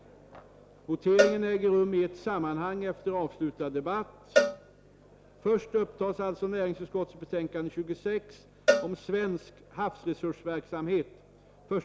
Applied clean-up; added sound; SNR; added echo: none; Cowbell; 2 dB; none.